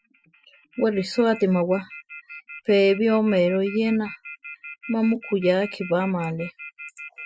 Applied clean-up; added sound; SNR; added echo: classical method Wiener filter.